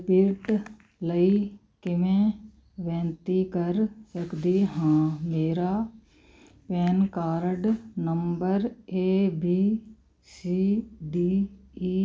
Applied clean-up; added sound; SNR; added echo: none; none; none; none.